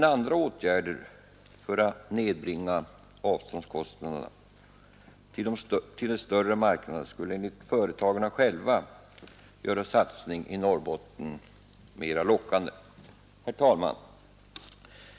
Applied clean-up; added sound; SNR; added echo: none; none; none; none.